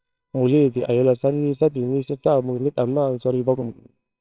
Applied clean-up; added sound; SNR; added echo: neural separator model SepFormer WHAMR!.